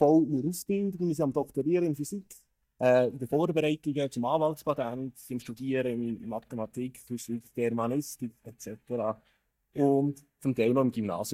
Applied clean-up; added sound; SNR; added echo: neural mask model DeepFilterNet 3.